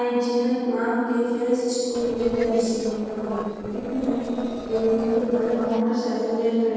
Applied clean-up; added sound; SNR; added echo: neural separator model SepFormer DNS4.